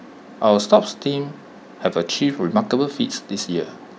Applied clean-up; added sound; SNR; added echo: none; none; none; none.